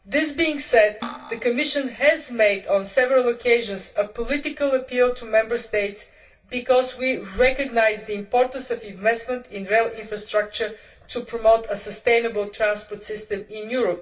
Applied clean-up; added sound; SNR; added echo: none; Cutlery, silverware; 13 dB; reverberation time 0.2 s.